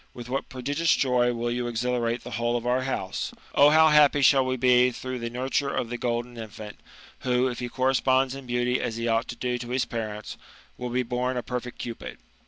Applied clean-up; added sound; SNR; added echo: none; none; none; none.